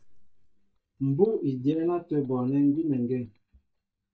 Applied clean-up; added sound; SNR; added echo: neural mask model DeepFilterNet 3.